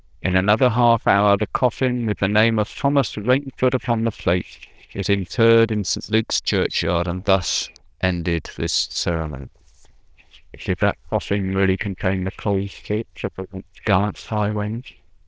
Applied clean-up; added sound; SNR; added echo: neural diffusion model UNIVERSE++.